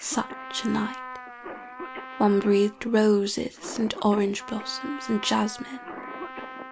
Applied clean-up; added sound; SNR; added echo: none; Cough + Trumpet; 13 dB; none.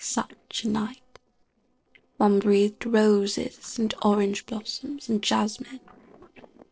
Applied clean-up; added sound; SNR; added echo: neural separator model SepFormer DNS4.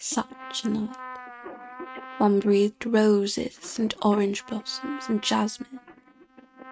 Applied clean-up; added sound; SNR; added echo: neural mask model RNNoise.